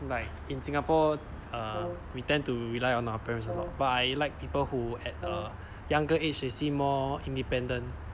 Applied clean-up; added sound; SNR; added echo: none; Brass instrument; 13 dB; none.